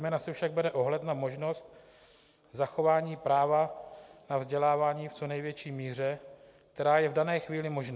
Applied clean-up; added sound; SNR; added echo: none; none; none; none.